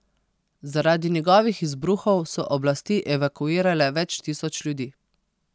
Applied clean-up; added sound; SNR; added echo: none; none; none; none.